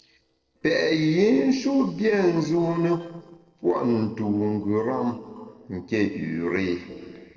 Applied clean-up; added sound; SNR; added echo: neural separator model SepFormer DNS4.